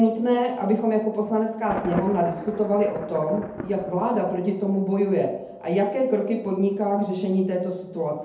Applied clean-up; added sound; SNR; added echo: none; Thunder; 16 dB; reverberation time 2.1 s.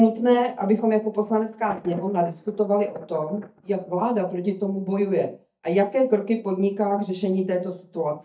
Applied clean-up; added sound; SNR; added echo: neural mask model DeepFilterNet 3.